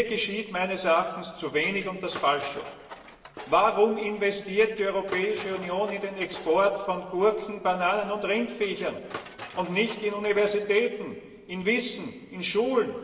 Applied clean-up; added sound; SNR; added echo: none; Tools; 16 dB; reverberation time 2.3 s.